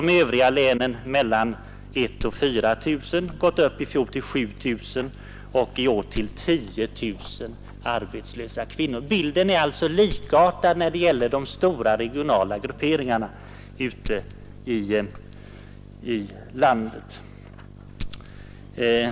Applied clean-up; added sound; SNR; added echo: none; Glass; 17 dB; none.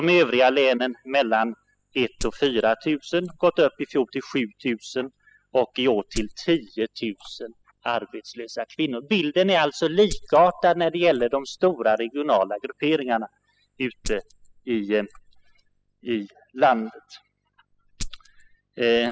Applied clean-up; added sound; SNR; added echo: classical method spectral subtraction.